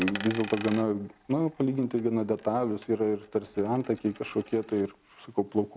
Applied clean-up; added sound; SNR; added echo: none; Coin (dropping); 16 dB; none.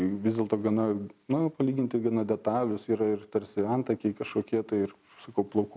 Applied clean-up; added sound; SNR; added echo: none; none; none; none.